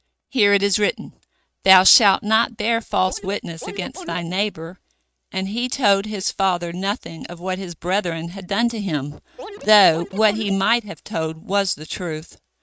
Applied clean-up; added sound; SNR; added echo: neural mask model RNNoise.